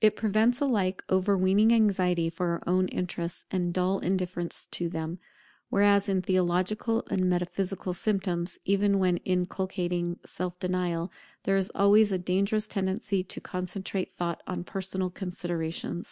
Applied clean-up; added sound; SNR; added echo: none; none; none; none.